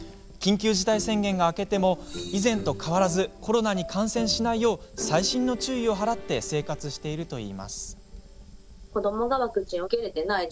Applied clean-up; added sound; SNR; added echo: none; Fire; 18 dB; none.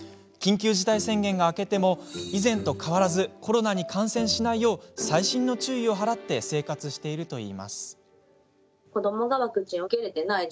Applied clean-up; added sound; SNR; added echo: none; none; none; none.